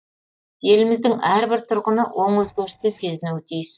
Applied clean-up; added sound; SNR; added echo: neural mask model DeepFilterNet 3.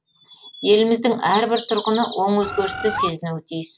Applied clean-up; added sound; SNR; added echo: none; Bird vocalization, bird call, bird song + Bird; 10 dB; none.